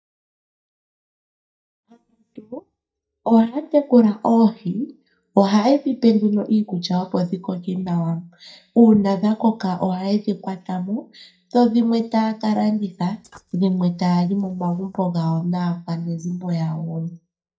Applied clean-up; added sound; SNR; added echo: neural mask model DeepFilterNet 3.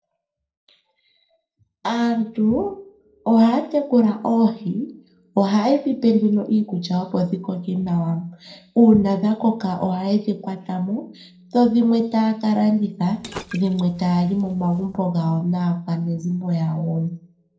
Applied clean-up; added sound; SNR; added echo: neural separator model SepFormer DNS4.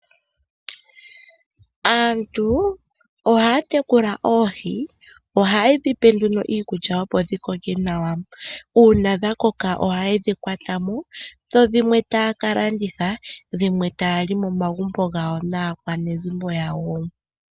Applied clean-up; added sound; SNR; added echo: none; none; none; none.